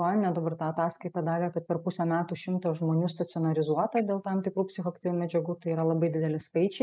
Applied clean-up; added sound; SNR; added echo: none; none; none; none.